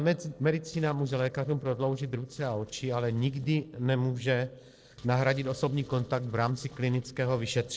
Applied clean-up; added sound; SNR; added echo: neural separator model SepFormer DNS4.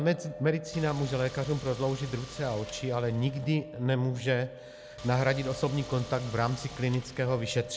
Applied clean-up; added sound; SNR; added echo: none; Wind instrument, woodwind instrument + Car; 15 dB; none.